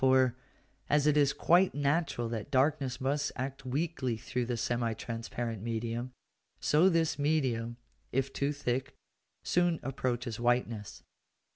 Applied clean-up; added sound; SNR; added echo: none; none; none; none.